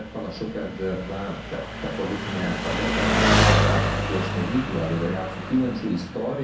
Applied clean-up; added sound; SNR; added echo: none; Engine; -3 dB; reverberation time 0.6 s.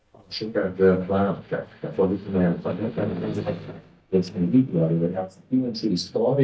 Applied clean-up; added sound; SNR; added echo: neural mask model DeepFilterNet 3.